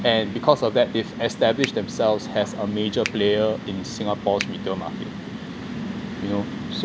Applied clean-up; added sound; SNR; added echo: none; Finger snapping; 9 dB; none.